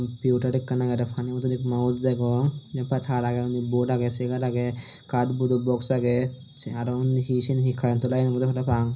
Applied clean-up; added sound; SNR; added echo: none; none; none; reverberation time 0.5 s.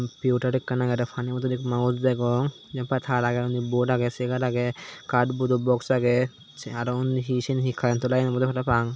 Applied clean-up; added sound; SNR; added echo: none; none; none; none.